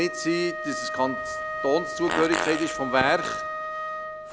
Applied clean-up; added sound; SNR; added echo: none; Wind instrument, woodwind instrument + Fart; 4 dB; none.